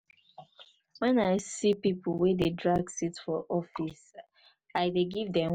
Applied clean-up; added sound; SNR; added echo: none; none; none; none.